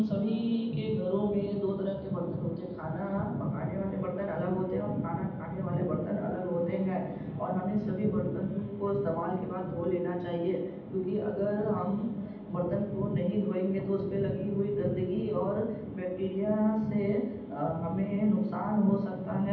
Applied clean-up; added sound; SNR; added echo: none; none; none; reverberation time 0.8 s.